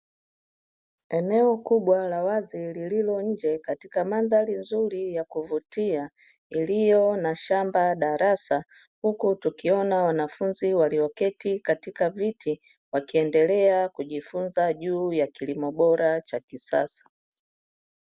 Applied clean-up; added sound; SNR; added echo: none; none; none; none.